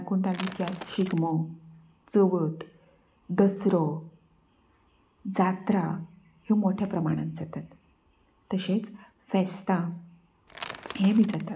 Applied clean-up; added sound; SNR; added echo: none; Crackle / Crushing / Wood; 11 dB; none.